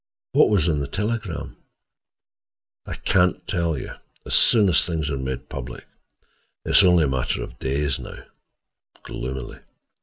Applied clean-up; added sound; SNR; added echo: none; none; none; none.